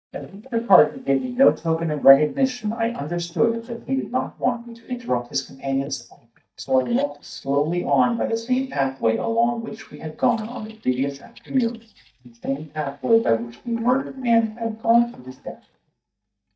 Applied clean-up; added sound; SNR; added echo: neural mask model DeepFilterNet 3.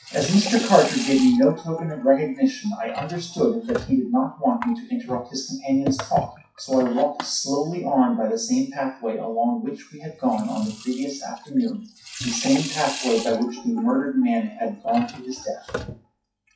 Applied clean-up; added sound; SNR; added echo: classical method WPE with log-MMSE.